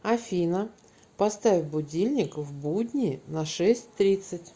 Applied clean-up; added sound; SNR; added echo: none; none; none; none.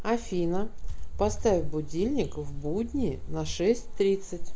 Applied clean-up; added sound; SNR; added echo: none; Walk, footsteps; 2 dB; none.